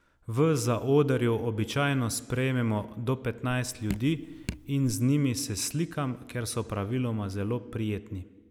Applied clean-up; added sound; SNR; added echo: none; Drip; 11 dB; none.